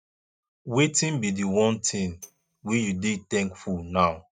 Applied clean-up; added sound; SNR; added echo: neural mask model RNNoise.